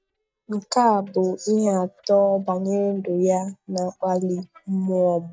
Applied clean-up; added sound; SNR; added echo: neural mask model DeepFilterNet 3.